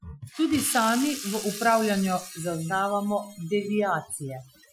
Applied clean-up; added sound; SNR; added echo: classical method Wiener filter.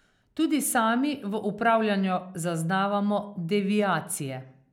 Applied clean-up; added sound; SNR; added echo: none; none; none; none.